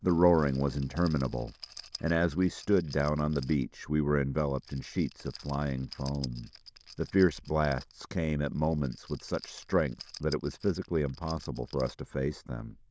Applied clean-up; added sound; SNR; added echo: neural diffusion model UNIVERSE++.